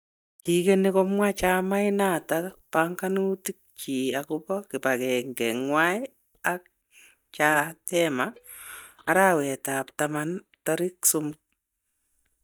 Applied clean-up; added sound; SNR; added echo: neural mask model DeepFilterNet 3.